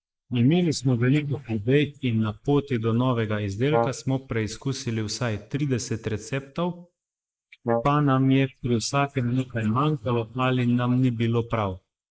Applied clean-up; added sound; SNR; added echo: neural mask model Resemble Enhance denoiser.